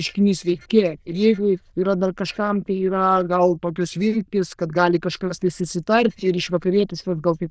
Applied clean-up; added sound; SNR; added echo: neural diffusion model UNIVERSE++.